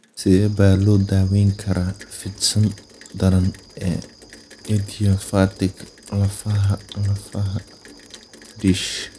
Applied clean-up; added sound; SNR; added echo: none; Rain; 19 dB; none.